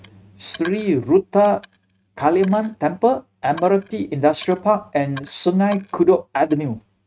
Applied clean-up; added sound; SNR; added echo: neural mask model RNNoise.